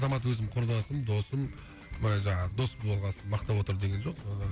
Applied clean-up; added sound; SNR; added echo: none; none; none; none.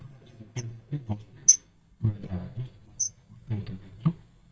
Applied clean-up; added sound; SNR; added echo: neural mask model DeepFilterNet 3.